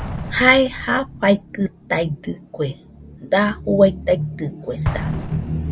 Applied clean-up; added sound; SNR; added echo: none; Explosion; 12 dB; none.